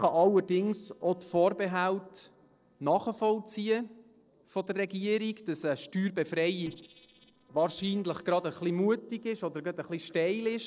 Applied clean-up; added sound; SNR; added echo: neural separator model SepFormer DNS4.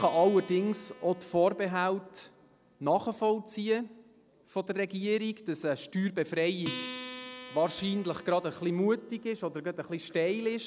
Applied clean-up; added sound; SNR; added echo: none; Acoustic guitar; 18 dB; none.